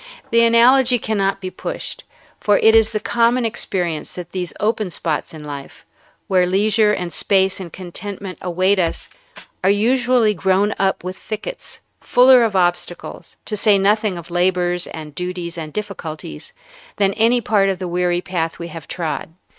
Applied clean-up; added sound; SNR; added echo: neural mask model RNNoise.